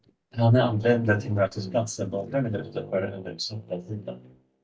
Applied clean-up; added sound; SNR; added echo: neural mask model DeepFilterNet 3.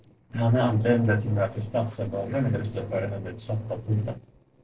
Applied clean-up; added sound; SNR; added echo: neural separator model SepFormer DNS4.